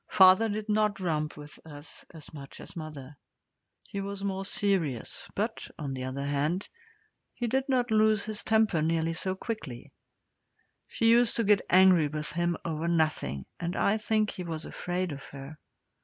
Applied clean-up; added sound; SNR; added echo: none; none; none; none.